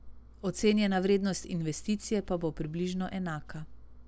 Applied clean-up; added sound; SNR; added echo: none; Engine; 16 dB; none.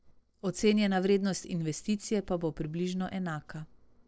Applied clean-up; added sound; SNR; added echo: neural separator model SepFormer DNS4.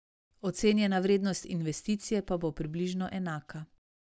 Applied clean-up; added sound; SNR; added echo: none; none; none; none.